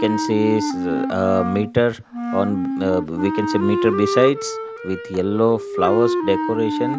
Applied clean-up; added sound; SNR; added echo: none; Wind instrument, woodwind instrument; 3 dB; none.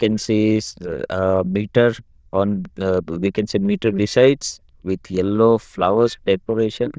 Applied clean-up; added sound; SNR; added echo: neural diffusion model UNIVERSE++.